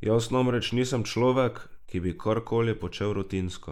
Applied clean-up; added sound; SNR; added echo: neural mask model Resemble Enhance denoiser.